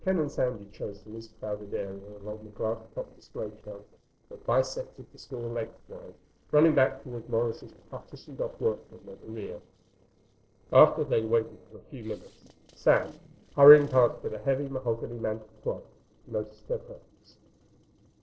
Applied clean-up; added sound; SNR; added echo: neural separator model SepFormer DNS4.